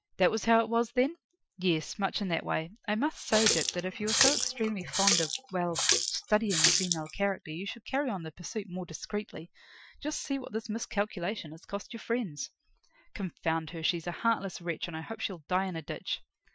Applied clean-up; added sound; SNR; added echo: classical method Wiener filter.